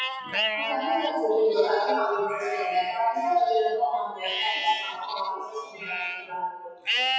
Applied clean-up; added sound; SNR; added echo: classical method WPE with log-MMSE.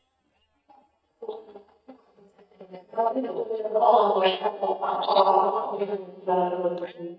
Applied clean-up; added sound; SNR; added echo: neural mask model DeepFilterNet 3.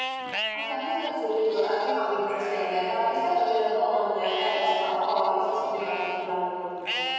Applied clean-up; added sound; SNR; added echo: none; Livestock, farm animals, working animals; 8 dB; reverberation time 2.1 s.